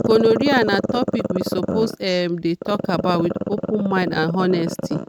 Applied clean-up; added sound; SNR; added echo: neural mask model RNNoise.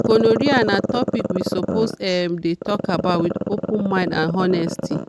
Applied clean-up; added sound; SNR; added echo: none; Growling; 4 dB; none.